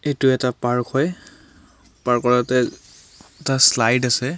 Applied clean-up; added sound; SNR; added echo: none; none; none; none.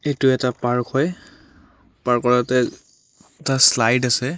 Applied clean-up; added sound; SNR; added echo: neural mask model Resemble Enhance denoiser.